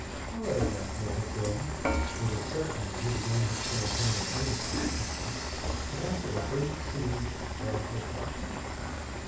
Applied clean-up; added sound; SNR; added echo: none; Frying (food) / Dishes, pots, and pans; -1 dB; reverberation time 0.6 s.